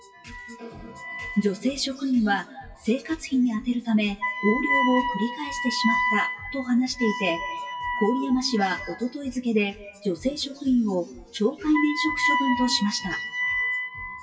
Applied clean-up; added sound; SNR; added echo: classical method WPE with log-MMSE.